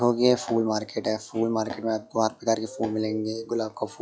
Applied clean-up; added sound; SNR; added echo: classical method log-MMSE.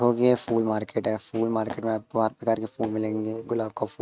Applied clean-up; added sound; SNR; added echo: neural mask model RNNoise.